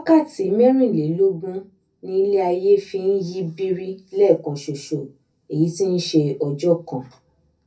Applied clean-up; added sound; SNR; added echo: none; none; none; reverberation time 0.3 s.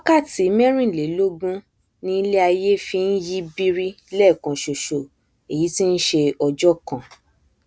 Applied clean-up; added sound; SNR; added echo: none; none; none; none.